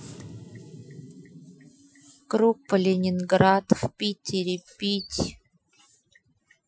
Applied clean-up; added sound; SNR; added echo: classical method Wiener filter.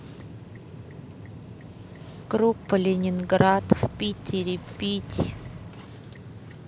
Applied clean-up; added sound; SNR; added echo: none; Motorcycle; 17 dB; none.